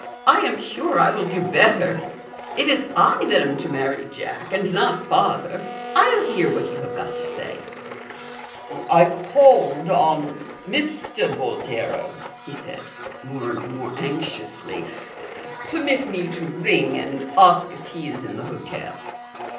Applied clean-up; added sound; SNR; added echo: none; Domestic sounds, home sounds; 12 dB; reverberation time 0.6 s.